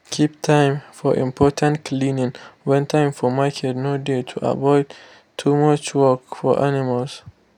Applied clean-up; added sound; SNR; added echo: none; none; none; none.